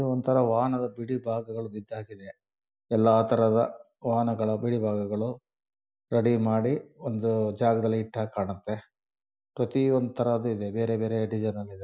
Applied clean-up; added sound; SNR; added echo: none; none; none; none.